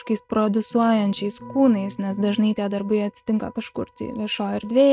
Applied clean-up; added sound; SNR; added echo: neural mask model RNNoise.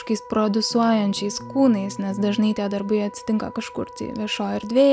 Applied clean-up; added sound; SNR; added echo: none; Wind instrument, woodwind instrument + Bass guitar; 17 dB; none.